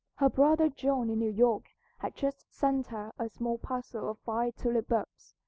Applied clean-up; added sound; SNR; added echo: none; none; none; none.